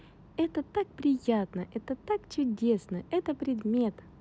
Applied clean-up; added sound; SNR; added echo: none; none; none; none.